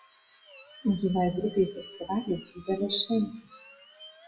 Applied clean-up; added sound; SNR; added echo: classical method WPE with log-MMSE.